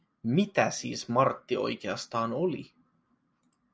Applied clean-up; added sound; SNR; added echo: none; none; none; none.